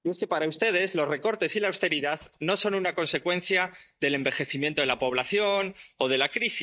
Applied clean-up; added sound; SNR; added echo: neural mask model DeepFilterNet 3.